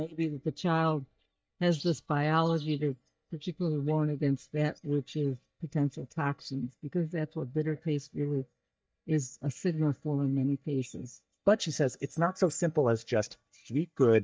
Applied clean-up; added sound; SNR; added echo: neural mask model DeepFilterNet 3.